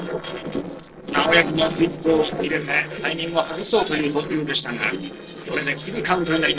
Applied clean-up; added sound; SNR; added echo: neural separator model SepFormer DNS4.